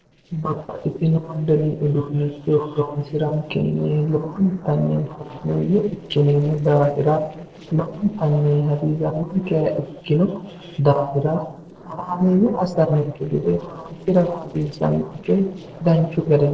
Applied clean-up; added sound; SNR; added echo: neural separator model SepFormer DNS4.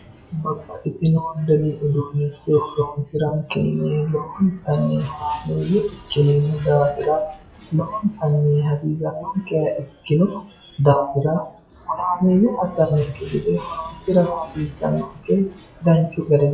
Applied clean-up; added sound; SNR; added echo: classical method WPE with log-MMSE.